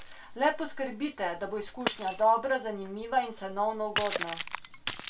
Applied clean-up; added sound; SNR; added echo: none; Shatter; 7 dB; reverberation time 0.2 s.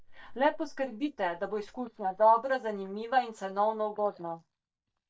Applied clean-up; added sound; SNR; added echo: neural mask model DeepFilterNet 3.